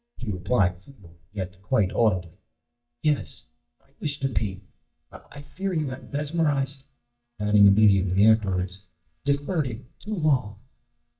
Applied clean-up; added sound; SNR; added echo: neural mask model DeepFilterNet 3.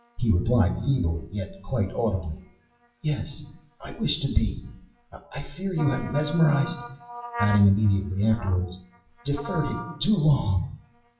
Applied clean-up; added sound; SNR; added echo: classical method WPE with log-MMSE.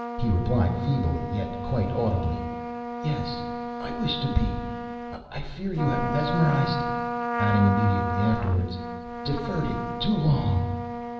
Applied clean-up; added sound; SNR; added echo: none; Trumpet; 5 dB; reverberation time 1.2 s.